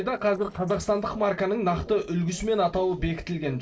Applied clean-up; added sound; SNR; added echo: neural separator model SepFormer DNS4.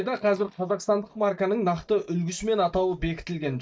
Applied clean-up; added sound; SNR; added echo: neural mask model DeepFilterNet 3.